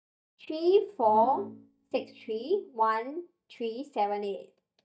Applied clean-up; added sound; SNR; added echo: neural mask model DeepFilterNet 3.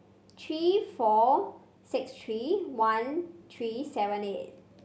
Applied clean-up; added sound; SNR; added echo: none; none; none; none.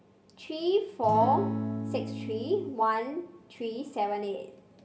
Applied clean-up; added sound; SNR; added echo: none; Acoustic guitar / Strum; 3 dB; reverberation time 0.5 s.